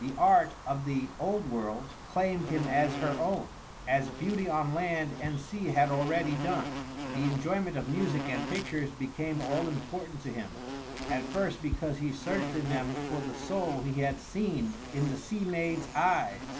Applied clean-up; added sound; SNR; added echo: none; Insect; 8 dB; none.